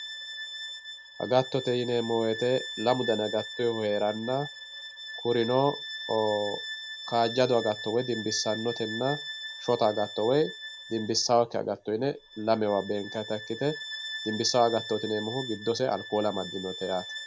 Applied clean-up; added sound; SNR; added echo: none; Bowed string instrument; 11 dB; none.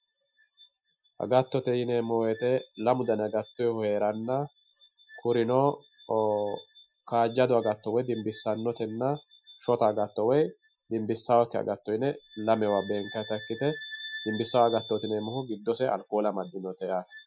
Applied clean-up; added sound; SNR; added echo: classical method Wiener filter.